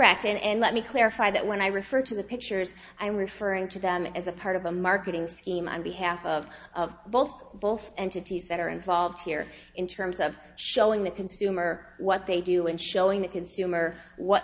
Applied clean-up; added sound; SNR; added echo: none; none; none; none.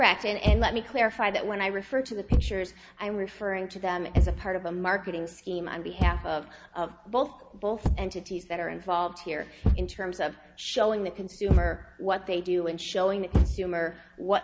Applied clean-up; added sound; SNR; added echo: none; Thump, thud; 2 dB; none.